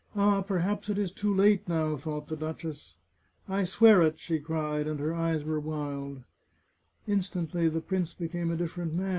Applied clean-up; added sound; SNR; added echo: none; none; none; none.